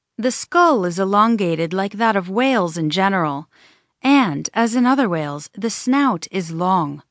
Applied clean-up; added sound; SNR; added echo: none; none; none; none.